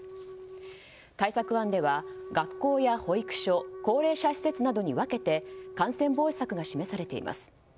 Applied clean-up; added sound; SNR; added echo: none; Wind instrument, woodwind instrument; 14 dB; none.